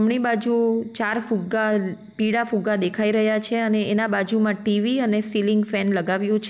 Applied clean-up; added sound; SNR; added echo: none; none; none; none.